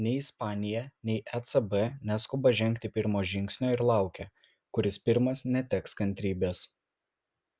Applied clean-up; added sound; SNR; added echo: none; none; none; none.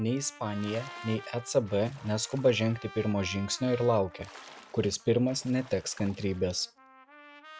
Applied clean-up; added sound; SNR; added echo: none; Splash, splatter + Trumpet; 18 dB; none.